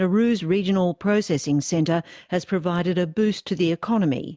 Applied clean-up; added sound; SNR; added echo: none; none; none; none.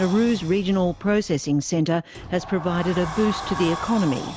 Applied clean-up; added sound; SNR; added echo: none; Sliding door; 12 dB; none.